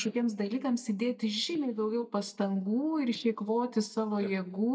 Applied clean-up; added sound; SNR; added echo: neural mask model DeepFilterNet 3.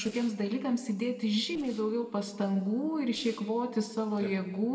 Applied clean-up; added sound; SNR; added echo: neural separator model SepFormer DNS4.